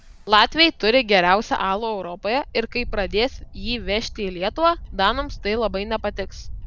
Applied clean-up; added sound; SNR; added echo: none; Wind / Bird; 13 dB; none.